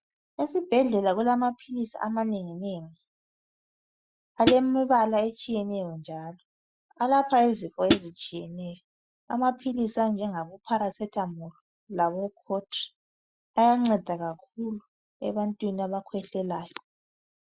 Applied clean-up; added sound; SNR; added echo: classical method Wiener filter.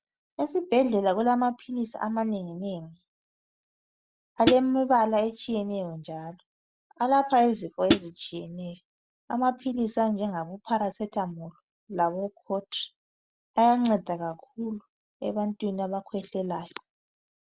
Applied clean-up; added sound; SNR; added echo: none; Hi-hat; -3 dB; none.